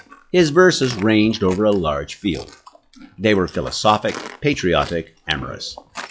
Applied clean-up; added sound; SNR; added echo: classical method log-MMSE.